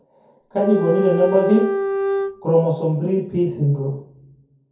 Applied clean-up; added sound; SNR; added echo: none; Bowed string instrument; 2 dB; reverberation time 0.6 s.